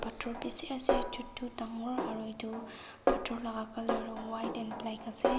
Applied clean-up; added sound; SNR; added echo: none; Snare drum; 8 dB; none.